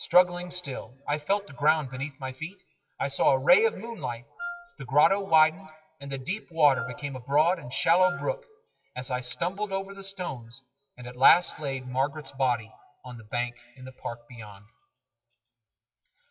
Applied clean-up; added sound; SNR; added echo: classical method WPE with log-MMSE.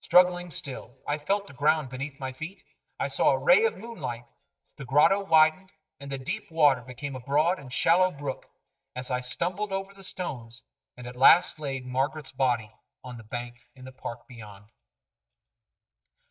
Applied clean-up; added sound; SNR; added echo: neural mask model DeepFilterNet 3.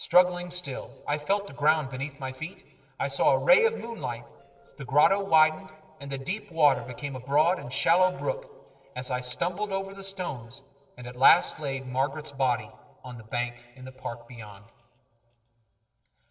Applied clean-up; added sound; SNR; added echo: neural separator model SepFormer DNS4.